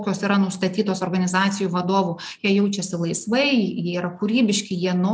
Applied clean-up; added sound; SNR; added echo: none; none; none; none.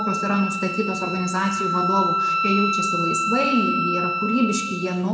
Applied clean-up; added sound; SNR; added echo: none; Wind instrument, woodwind instrument; 0 dB; reverberation time 1.0 s.